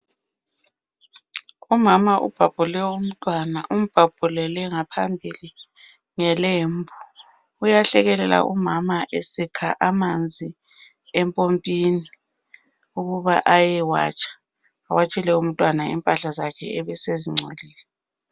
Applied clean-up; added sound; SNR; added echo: none; none; none; none.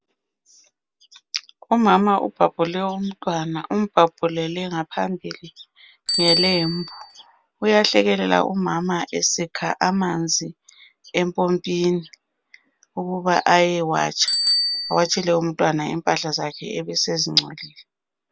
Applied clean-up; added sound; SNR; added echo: none; Bicycle bell; 10 dB; none.